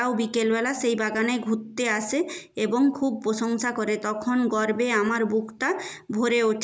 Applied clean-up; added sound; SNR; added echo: none; none; none; none.